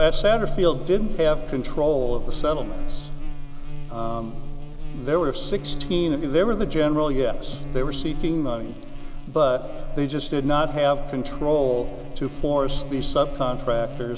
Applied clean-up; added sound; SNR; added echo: none; Buzz; 3 dB; none.